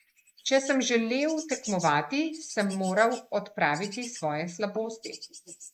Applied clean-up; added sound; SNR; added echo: neural mask model Resemble Enhance denoiser.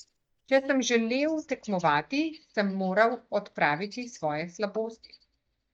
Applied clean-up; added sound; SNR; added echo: neural mask model DeepFilterNet 3.